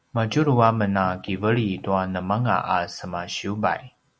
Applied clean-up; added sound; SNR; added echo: none; none; none; none.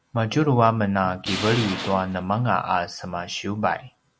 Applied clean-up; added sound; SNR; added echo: none; Tools; 9 dB; none.